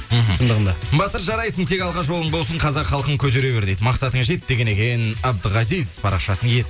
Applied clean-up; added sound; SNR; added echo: none; none; none; none.